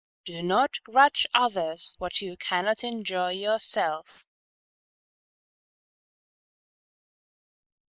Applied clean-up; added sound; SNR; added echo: neural mask model Resemble Enhance denoiser.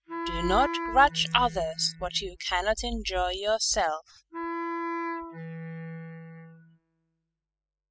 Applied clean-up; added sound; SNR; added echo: classical method spectral subtraction.